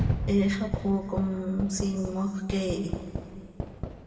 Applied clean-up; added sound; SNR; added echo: none; Fireworks; 4 dB; reverberation time 1.9 s.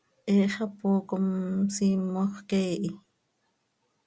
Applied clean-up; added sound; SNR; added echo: none; none; none; none.